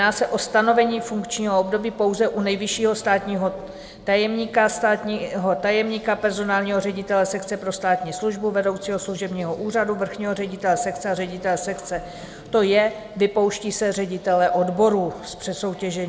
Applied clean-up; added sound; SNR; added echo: none; none; none; none.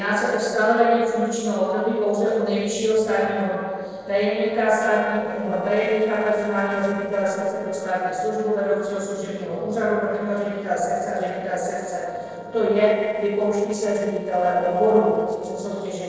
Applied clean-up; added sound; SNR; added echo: neural separator model SepFormer DNS4.